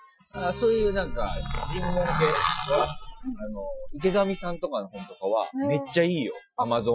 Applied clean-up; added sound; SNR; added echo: classical method Wiener filter.